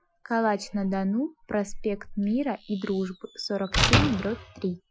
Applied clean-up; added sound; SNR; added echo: classical method Wiener filter.